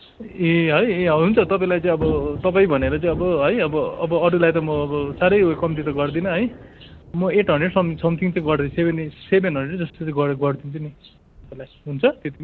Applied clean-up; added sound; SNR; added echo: none; Thunder / Rain; 16 dB; none.